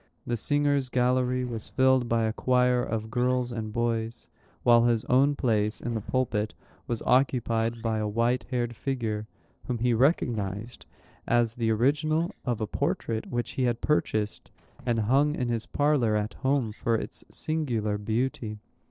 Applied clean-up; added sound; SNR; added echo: neural separator model SepFormer DNS4.